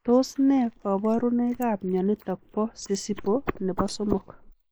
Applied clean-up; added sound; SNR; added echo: neural mask model Resemble Enhance denoiser.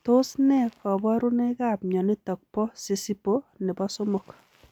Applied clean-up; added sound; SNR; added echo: none; none; none; none.